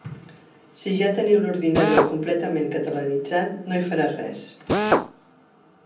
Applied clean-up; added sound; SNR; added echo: none; Drill; -2 dB; reverberation time 0.6 s.